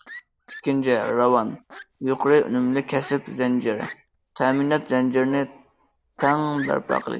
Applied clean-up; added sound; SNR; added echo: none; Wind instrument, woodwind instrument + Fowl; 19 dB; none.